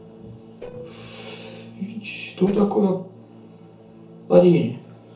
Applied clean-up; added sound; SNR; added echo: neural separator model SepFormer DNS4.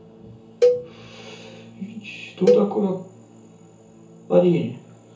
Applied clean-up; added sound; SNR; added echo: none; Cowbell; -1 dB; reverberation time 0.7 s.